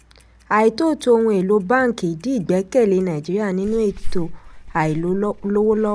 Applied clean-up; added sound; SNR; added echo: none; Clock; 10 dB; none.